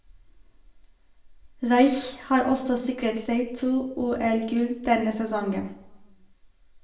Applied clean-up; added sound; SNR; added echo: none; none; none; reverberation time 0.6 s.